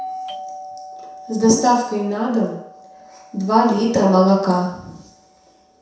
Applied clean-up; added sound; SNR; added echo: none; Doorbell; 17 dB; reverberation time 0.7 s.